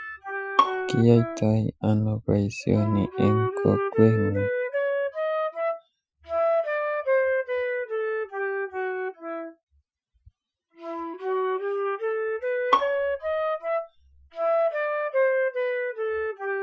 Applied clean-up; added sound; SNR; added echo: classical method Wiener filter.